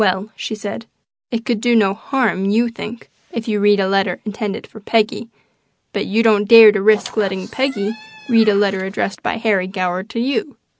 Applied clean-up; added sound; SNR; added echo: none; Squeak; 19 dB; none.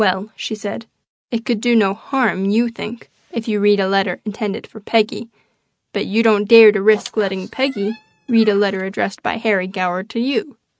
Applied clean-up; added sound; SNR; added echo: neural mask model RNNoise.